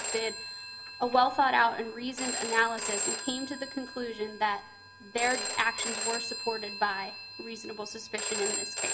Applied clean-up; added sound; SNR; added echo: none; Telephone; 5 dB; reverberation time 0.3 s.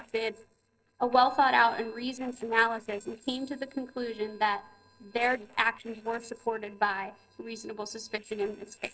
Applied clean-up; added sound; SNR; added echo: neural separator model SepFormer DNS4.